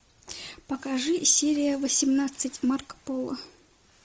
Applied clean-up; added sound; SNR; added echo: none; none; none; none.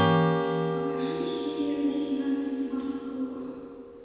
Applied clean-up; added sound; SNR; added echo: none; Strum; -2 dB; reverberation time 2.1 s.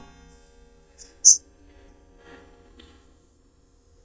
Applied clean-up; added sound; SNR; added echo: neural mask model DeepFilterNet 3.